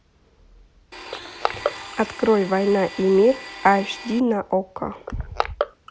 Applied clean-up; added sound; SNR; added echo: none; Crushing + Domestic sounds, home sounds; 10 dB; none.